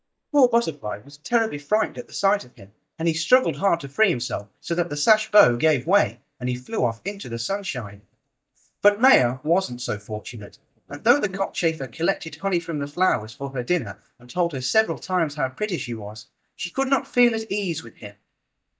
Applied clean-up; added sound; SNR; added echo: neural mask model DeepFilterNet 3.